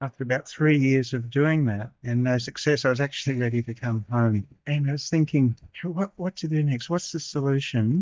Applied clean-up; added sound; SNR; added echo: neural mask model DeepFilterNet 3.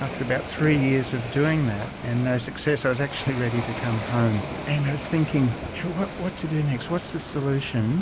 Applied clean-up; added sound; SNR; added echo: none; Waves, surf; 9 dB; none.